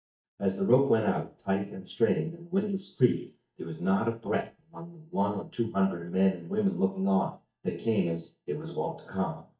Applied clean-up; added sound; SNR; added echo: neural mask model DeepFilterNet 3.